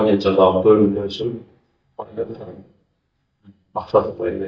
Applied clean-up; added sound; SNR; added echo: neural mask model DeepFilterNet 3.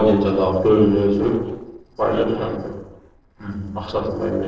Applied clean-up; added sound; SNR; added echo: neural separator model SepFormer DNS4.